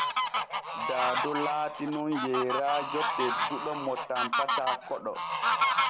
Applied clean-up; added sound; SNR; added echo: none; Fowl; -3 dB; none.